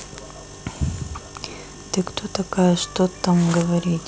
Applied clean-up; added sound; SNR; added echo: none; none; none; none.